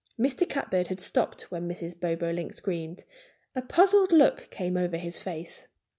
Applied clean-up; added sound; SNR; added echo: none; none; none; none.